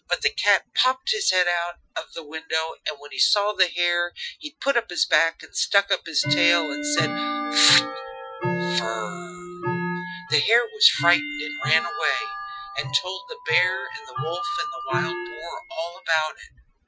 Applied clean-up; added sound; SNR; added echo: classical method Wiener filter.